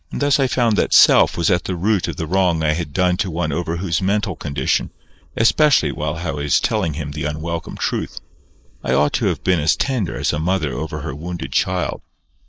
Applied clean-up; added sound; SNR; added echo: neural mask model Resemble Enhance denoiser.